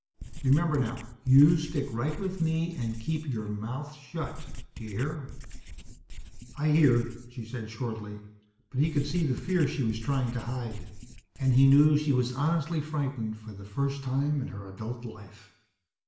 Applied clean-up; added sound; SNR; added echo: none; Writing; 12 dB; reverberation time 0.8 s.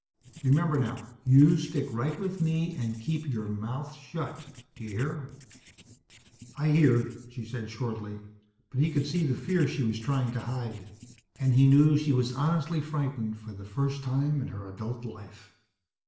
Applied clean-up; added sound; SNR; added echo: neural separator model SepFormer DNS4.